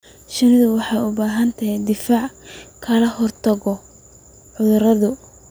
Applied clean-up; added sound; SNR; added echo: none; none; none; none.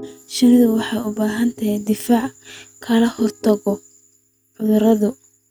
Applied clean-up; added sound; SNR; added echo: neural mask model RNNoise.